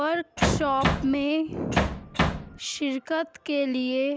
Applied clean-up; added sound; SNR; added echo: none; Bass drum; -1 dB; none.